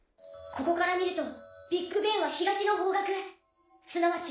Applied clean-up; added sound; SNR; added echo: none; none; none; none.